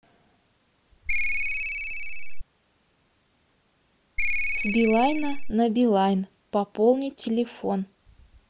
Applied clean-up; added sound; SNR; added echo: none; Ringtone; -4 dB; none.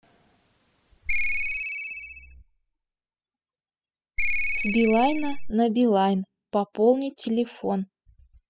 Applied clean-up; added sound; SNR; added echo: classical method spectral subtraction.